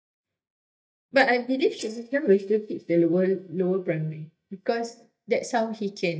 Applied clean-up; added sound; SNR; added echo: neural mask model DeepFilterNet 3.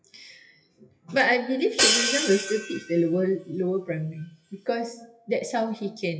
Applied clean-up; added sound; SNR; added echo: classical method WPE with log-MMSE.